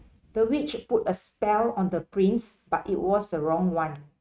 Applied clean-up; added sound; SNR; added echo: neural mask model RNNoise.